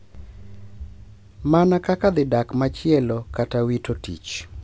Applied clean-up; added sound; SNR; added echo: none; none; none; none.